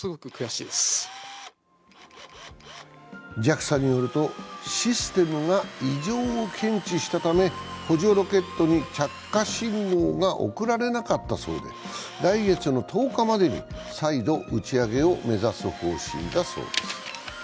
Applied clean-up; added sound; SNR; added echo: none; Drill; 19 dB; none.